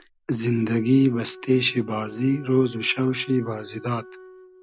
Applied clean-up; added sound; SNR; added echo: none; Wind instrument, woodwind instrument; 20 dB; none.